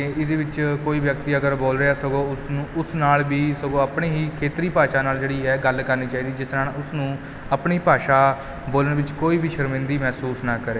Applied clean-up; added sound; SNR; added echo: none; none; none; none.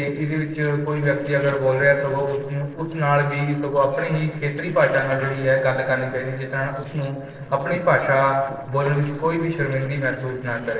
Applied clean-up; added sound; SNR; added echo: neural separator model SepFormer DNS4.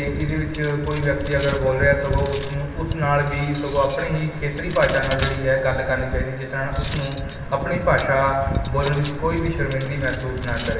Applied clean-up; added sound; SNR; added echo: none; Cutlery, silverware; 6 dB; reverberation time 1.1 s.